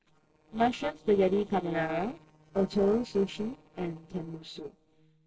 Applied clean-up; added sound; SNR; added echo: neural separator model SepFormer DNS4.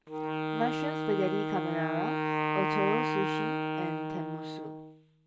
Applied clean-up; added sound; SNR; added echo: none; Wind instrument, woodwind instrument; -3 dB; reverberation time 0.2 s.